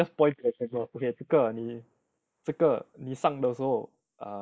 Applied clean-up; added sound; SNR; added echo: neural mask model Resemble Enhance denoiser.